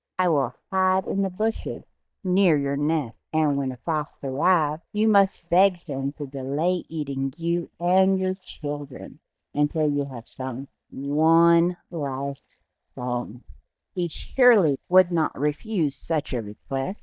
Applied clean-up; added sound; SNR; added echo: neural mask model DeepFilterNet 3.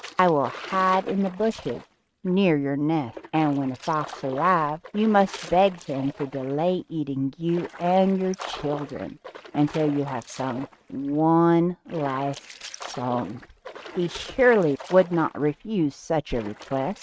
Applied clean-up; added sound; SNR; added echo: neural mask model RNNoise.